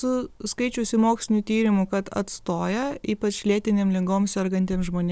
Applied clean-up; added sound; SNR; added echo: none; none; none; none.